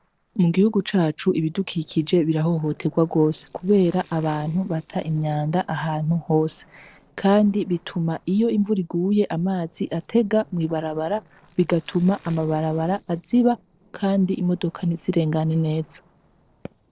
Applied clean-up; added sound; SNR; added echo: neural separator model SepFormer DNS4.